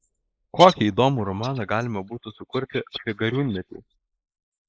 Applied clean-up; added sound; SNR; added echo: neural mask model Resemble Enhance denoiser.